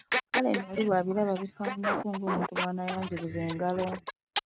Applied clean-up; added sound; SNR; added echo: neural mask model RNNoise.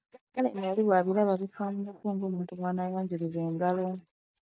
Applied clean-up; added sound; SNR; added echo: neural mask model DeepFilterNet 3.